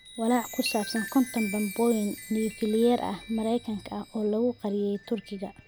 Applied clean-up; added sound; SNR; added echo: none; Chime; 14 dB; none.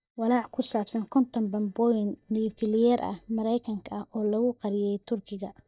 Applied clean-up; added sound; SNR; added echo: neural mask model DeepFilterNet 3.